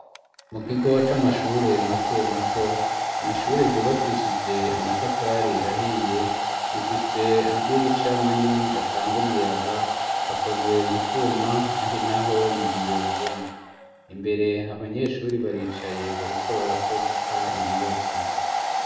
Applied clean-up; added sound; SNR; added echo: none; Domestic sounds, home sounds; 0 dB; reverberation time 0.8 s.